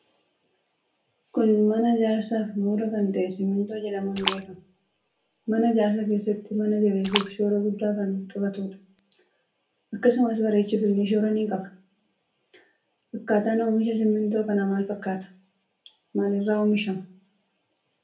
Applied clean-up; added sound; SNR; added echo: none; Splash, splatter; 11 dB; reverberation time 0.3 s.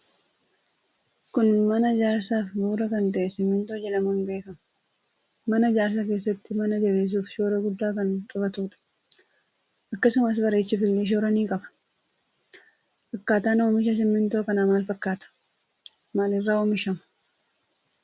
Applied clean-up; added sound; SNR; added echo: none; none; none; none.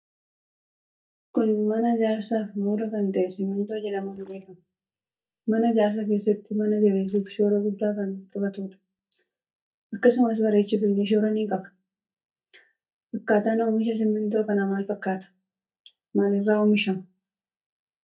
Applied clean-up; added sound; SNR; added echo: neural mask model DeepFilterNet 3.